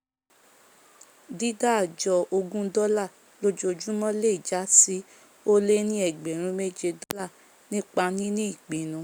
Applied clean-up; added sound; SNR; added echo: none; none; none; none.